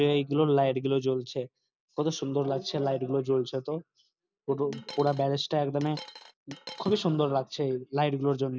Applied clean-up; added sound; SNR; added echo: none; Coin (dropping); 17 dB; none.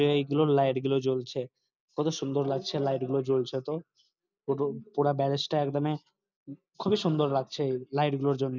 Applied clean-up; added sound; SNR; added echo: none; none; none; none.